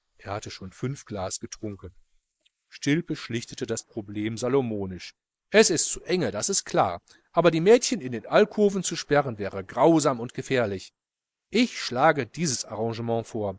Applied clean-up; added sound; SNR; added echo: neural mask model Resemble Enhance denoiser.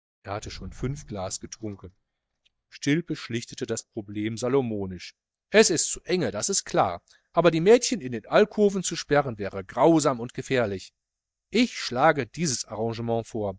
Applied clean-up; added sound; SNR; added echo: neural mask model DeepFilterNet 3.